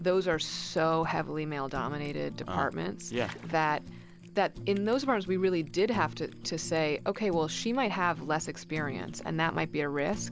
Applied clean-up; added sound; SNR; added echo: none; Fire + Water / Splash, splatter; 14 dB; none.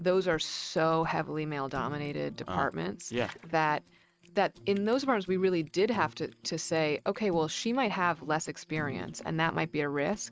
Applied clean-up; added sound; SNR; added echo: neural mask model RNNoise.